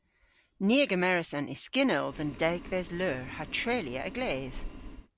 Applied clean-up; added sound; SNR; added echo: none; Boiling; 12 dB; none.